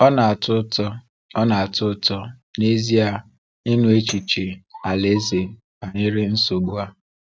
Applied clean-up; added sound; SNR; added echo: neural mask model RNNoise.